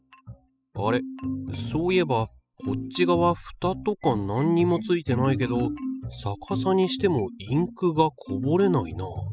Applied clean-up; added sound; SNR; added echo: classical method spectral subtraction.